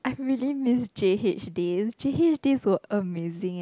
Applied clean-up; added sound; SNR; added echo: none; none; none; none.